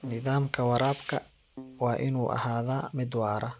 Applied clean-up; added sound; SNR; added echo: none; Keyboard (musical); 18 dB; none.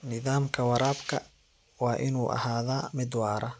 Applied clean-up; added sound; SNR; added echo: none; none; none; none.